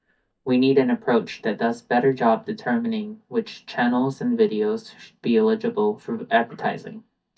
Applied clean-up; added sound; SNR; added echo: neural mask model DeepFilterNet 3.